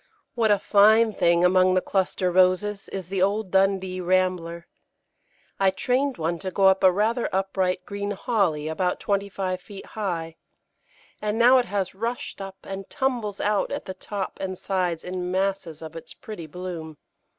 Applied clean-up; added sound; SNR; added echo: none; none; none; none.